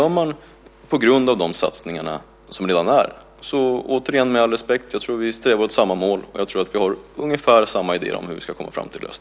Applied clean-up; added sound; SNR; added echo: none; none; none; none.